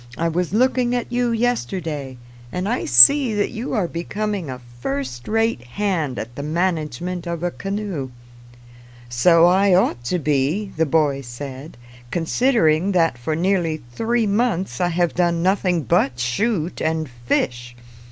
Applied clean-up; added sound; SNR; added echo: none; none; none; none.